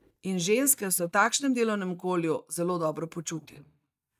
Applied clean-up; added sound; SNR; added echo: neural mask model DeepFilterNet 3.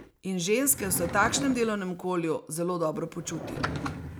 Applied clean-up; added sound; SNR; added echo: none; Drawer open or close / Wood; 9 dB; none.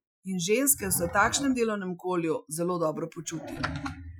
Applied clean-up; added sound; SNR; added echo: classical method Wiener filter.